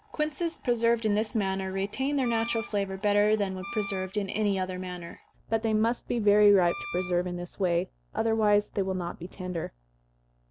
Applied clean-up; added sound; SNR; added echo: none; Wind instrument, woodwind instrument; 12 dB; none.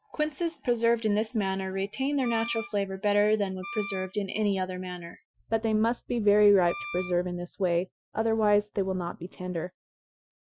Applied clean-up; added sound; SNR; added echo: classical method Wiener filter.